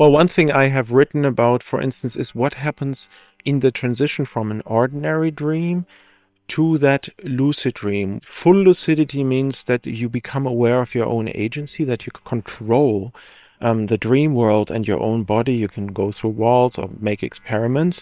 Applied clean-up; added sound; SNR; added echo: neural separator model SepFormer WHAM!.